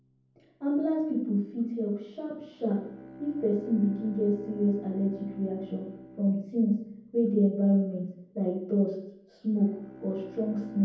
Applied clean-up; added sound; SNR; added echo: none; Bowed string instrument; 19 dB; reverberation time 0.9 s.